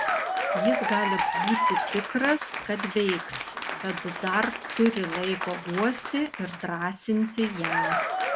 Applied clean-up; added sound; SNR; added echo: none; Applause / Cheering; 1 dB; none.